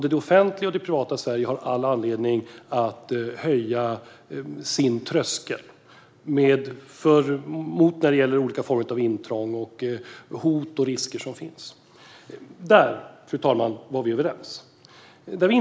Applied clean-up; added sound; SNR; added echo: none; none; none; none.